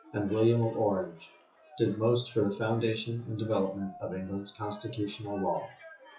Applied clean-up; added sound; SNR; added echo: classical method WPE with log-MMSE.